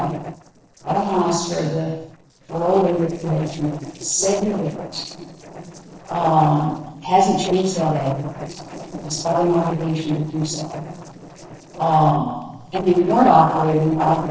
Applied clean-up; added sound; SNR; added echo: neural separator model SepFormer DNS4.